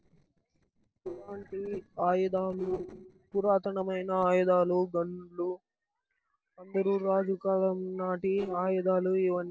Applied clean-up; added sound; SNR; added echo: neural separator model SepFormer DNS4.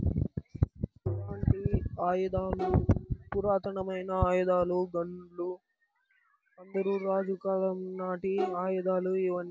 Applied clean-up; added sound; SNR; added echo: none; Bowed string instrument + Tap; 8 dB; none.